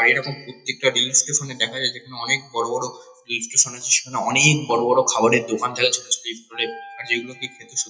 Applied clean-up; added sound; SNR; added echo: classical method WPE with log-MMSE.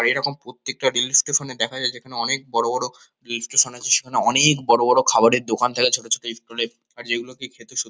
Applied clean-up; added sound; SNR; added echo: none; none; none; none.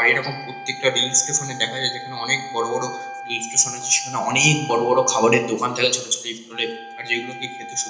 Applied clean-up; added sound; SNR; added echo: none; Wind instrument, woodwind instrument; 13 dB; reverberation time 1.0 s.